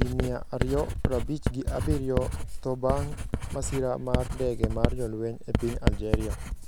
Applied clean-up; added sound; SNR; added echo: none; Writing; -2 dB; none.